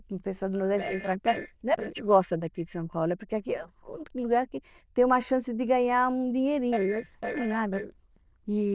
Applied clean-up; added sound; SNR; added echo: neural diffusion model UNIVERSE++.